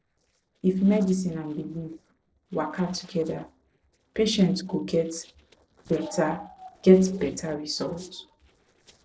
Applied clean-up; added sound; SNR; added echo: neural separator model SepFormer DNS4.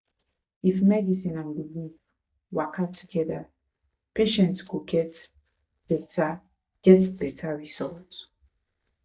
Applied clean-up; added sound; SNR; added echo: neural mask model DeepFilterNet 3.